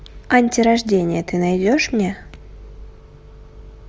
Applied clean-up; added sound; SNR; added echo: none; none; none; none.